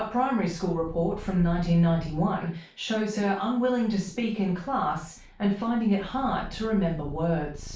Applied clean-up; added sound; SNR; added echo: none; Purr; 15 dB; reverberation time 0.3 s.